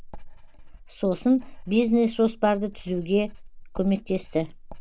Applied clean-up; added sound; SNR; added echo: none; Writing; 14 dB; none.